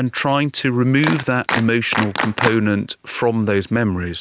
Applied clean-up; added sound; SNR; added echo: none; Clapping; 6 dB; none.